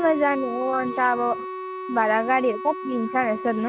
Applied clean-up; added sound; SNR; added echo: none; Wind instrument, woodwind instrument; 9 dB; none.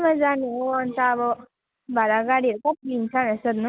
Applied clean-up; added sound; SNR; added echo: none; none; none; none.